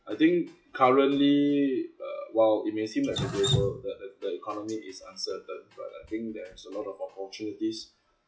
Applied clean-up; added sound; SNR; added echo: classical method log-MMSE.